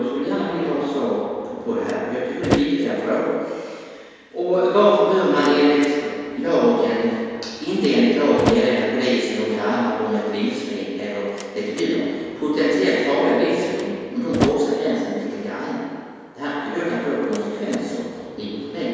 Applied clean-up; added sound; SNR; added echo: none; Slam; 14 dB; reverberation time 1.9 s.